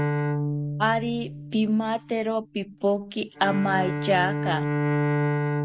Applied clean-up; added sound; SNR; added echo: neural mask model RNNoise.